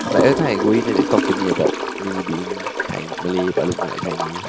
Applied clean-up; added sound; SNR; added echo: none; Toilet flush / Gurgling; 1 dB; none.